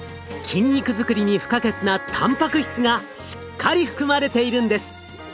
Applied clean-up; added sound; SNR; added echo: none; Wind instrument, woodwind instrument; 14 dB; none.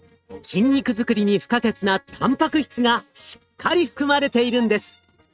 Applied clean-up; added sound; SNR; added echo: neural mask model RNNoise.